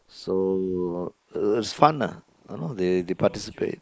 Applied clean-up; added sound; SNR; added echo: neural mask model Resemble Enhance denoiser.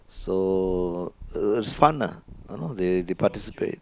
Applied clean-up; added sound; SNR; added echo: none; Purr; 17 dB; none.